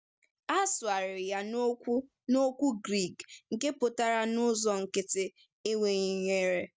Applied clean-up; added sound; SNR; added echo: none; none; none; none.